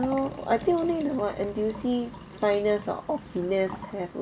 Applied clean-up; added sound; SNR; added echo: none; Liquid; 15 dB; none.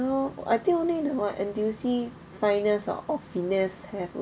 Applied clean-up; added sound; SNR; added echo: none; none; none; none.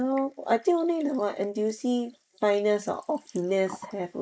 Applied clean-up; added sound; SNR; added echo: neural mask model Resemble Enhance denoiser.